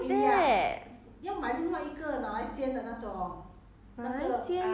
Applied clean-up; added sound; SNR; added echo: none; none; none; none.